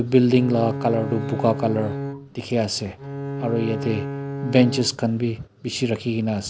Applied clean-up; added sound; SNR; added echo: none; Bowed string instrument; 8 dB; none.